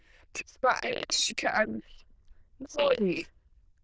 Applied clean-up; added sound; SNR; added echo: neural diffusion model UNIVERSE++.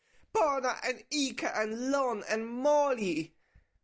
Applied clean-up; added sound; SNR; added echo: none; none; none; none.